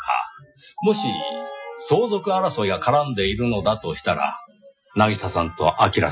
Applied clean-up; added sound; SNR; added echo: classical method Wiener filter.